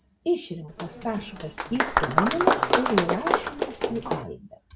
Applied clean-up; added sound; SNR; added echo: none; Applause; -4 dB; none.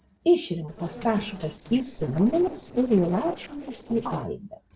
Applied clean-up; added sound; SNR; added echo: neural separator model SepFormer DNS4.